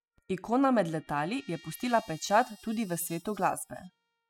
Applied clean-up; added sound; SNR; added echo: classical method spectral subtraction.